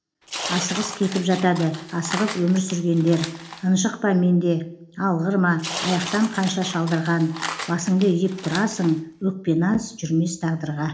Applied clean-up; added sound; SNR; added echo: none; Tearing; 11 dB; reverberation time 0.4 s.